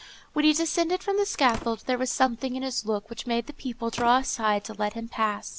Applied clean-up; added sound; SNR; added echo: none; Slam; 19 dB; none.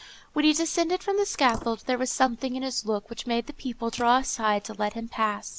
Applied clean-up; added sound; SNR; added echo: neural mask model Resemble Enhance denoiser.